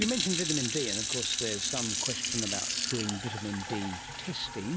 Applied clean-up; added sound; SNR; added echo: none; Fill (with liquid) / Sink (filling or washing); -1 dB; none.